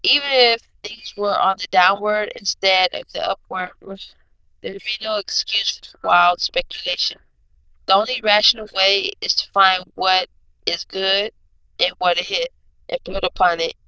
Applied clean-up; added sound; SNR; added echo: neural diffusion model UNIVERSE++.